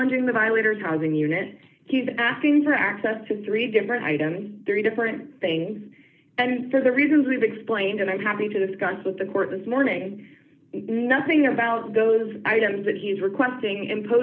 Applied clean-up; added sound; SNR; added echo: none; none; none; none.